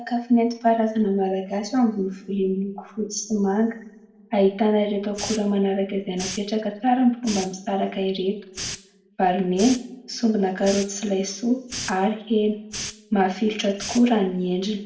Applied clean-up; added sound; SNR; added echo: none; Hiss; 14 dB; reverberation time 0.5 s.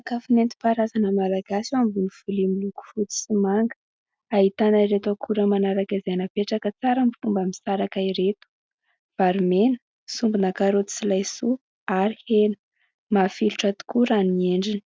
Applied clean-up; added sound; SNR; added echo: none; none; none; none.